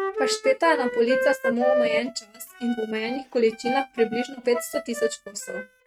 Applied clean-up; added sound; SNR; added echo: neural mask model RNNoise.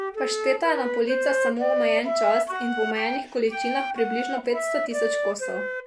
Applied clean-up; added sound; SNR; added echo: none; Wind instrument, woodwind instrument; 0 dB; none.